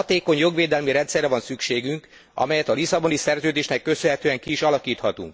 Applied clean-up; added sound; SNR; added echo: none; none; none; none.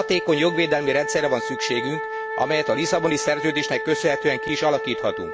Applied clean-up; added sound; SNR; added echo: none; Wind instrument, woodwind instrument; 6 dB; none.